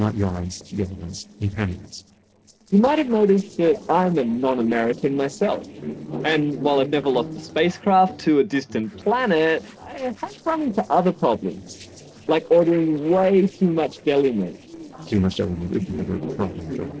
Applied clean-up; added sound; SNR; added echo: neural separator model SepFormer DNS4.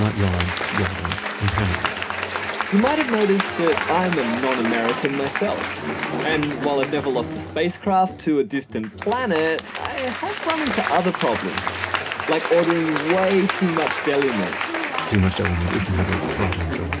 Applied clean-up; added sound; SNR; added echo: none; Applause / Crowd; 4 dB; reverberation time 0.3 s.